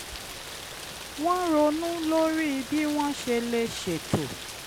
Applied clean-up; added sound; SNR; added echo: none; Rain; 11 dB; none.